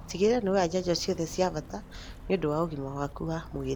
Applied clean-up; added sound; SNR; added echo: none; Walk, footsteps; 15 dB; none.